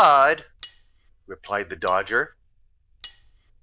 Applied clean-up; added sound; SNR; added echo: neural diffusion model UNIVERSE++.